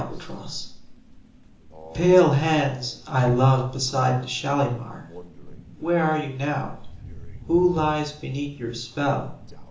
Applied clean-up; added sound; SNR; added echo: none; Crow; 17 dB; reverberation time 0.6 s.